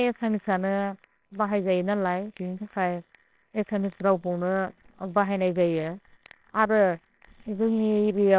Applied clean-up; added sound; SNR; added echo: neural separator model SepFormer WHAMR!.